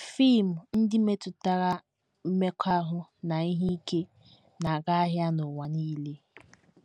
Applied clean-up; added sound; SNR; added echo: none; none; none; none.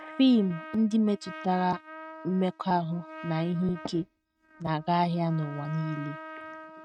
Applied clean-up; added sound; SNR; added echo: neural mask model RNNoise.